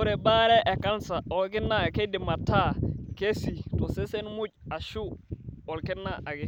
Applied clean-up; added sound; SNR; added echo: none; none; none; none.